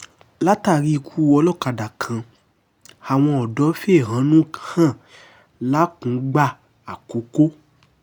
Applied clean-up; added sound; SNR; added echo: none; none; none; none.